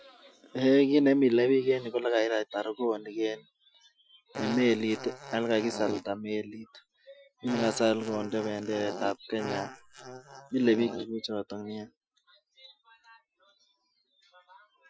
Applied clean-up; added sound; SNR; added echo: classical method Wiener filter.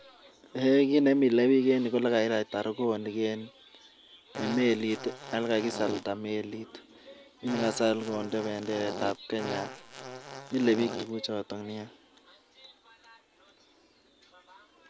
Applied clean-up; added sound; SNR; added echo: none; Fart; 10 dB; none.